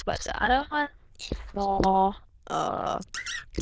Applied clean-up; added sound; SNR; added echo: neural diffusion model UNIVERSE++.